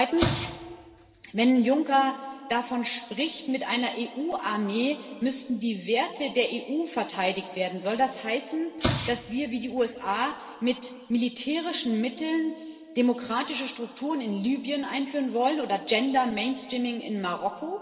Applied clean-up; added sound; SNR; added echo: none; Explosion; 7 dB; reverberation time 2.1 s.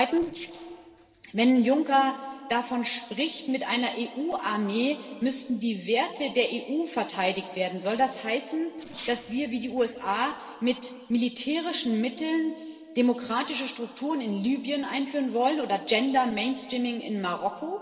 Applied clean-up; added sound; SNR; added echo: neural separator model SepFormer DNS4.